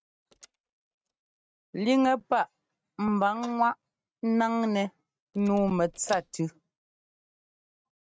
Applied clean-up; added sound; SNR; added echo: neural mask model RNNoise.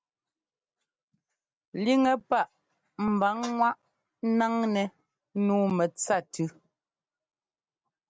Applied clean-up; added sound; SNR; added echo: none; none; none; none.